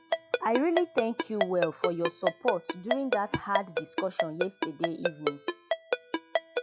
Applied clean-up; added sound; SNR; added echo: classical method log-MMSE.